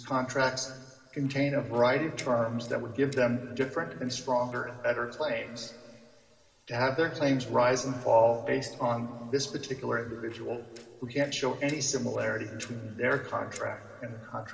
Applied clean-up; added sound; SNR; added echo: neural separator model SepFormer DNS4.